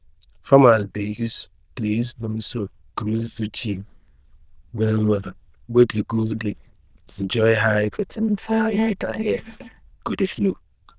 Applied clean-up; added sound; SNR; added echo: neural diffusion model UNIVERSE++.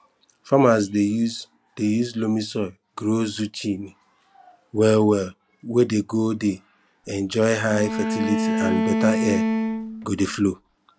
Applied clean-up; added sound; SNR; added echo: none; Bowed string instrument; 1 dB; none.